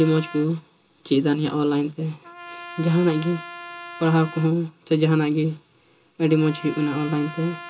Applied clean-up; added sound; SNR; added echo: none; Trumpet; 17 dB; reverberation time 0.2 s.